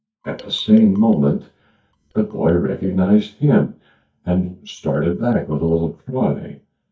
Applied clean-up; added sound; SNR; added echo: neural mask model DeepFilterNet 3.